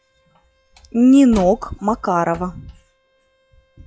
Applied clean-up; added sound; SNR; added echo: classical method log-MMSE.